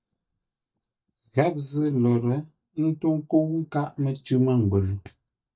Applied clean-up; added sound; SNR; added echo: neural mask model DeepFilterNet 3.